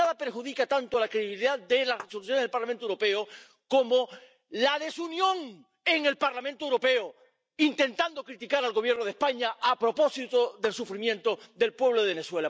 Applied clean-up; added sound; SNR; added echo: neural mask model DeepFilterNet 3.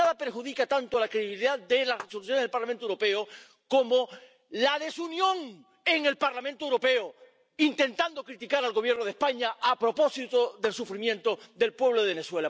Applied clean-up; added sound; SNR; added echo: none; Clapping; 17 dB; none.